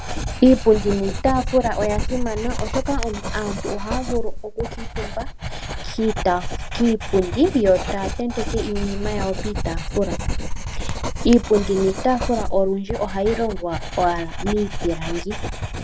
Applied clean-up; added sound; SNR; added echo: none; Writing; 3 dB; none.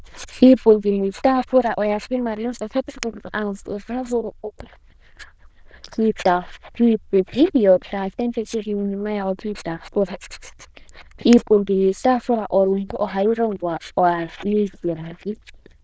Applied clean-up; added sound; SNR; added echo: neural diffusion model UNIVERSE++.